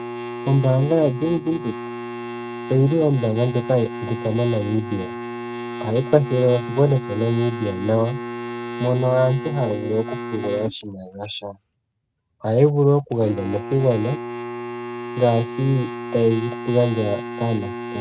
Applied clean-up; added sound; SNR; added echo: neural mask model RNNoise.